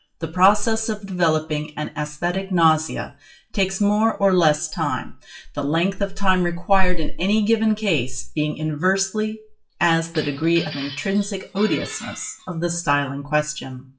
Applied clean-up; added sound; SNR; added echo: classical method WPE with log-MMSE.